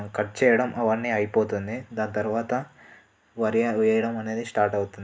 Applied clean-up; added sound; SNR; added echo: none; none; none; none.